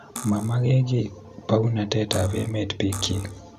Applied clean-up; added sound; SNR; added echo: none; Cutlery, silverware; 15 dB; none.